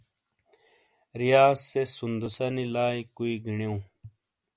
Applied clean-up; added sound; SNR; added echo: none; none; none; none.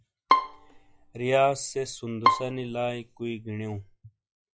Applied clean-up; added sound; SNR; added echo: classical method log-MMSE.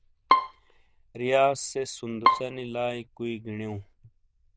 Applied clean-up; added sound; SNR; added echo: neural diffusion model UNIVERSE++.